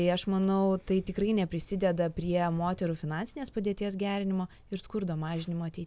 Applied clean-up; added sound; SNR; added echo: none; none; none; none.